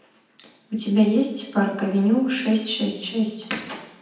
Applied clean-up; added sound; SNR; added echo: none; none; none; reverberation time 0.9 s.